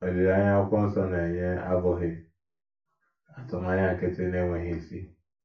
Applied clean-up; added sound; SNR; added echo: none; none; none; reverberation time 0.3 s.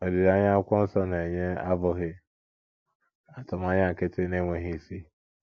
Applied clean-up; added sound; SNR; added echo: none; none; none; none.